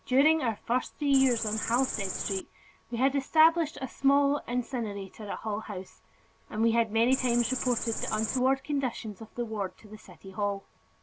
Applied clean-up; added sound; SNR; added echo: none; Cricket; 4 dB; none.